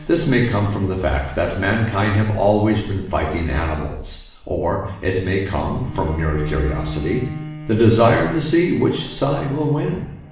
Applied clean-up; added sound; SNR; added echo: none; Bowed string instrument; 16 dB; reverberation time 0.7 s.